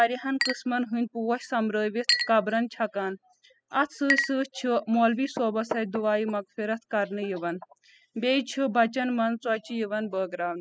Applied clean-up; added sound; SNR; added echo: classical method spectral subtraction.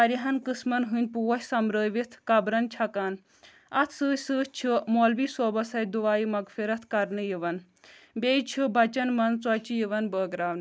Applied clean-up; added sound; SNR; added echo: none; none; none; none.